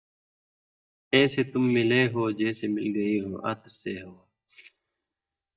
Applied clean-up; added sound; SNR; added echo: neural mask model DeepFilterNet 3.